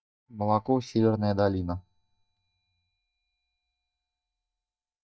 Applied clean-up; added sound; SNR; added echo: neural mask model DeepFilterNet 3.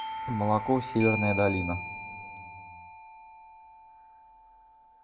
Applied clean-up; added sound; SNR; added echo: none; Doorbell; 7 dB; reverberation time 1.8 s.